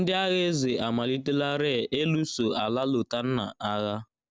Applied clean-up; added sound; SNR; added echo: none; none; none; none.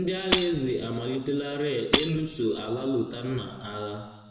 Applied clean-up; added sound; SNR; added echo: none; Shatter; 1 dB; reverberation time 1.1 s.